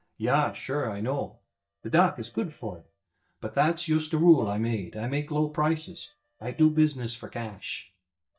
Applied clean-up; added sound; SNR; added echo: neural mask model DeepFilterNet 3.